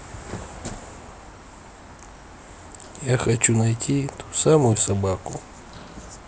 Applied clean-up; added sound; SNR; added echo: none; Car passing by / Traffic noise, roadway noise / Engine; 19 dB; none.